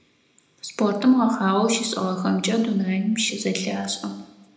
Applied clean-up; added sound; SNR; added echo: none; none; none; reverberation time 0.8 s.